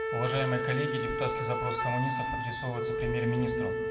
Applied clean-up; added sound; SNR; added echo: none; Wind instrument, woodwind instrument; 0 dB; reverberation time 1.9 s.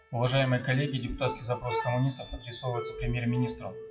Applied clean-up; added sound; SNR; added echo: classical method WPE with log-MMSE.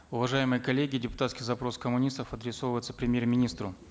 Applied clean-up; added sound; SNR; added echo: none; none; none; none.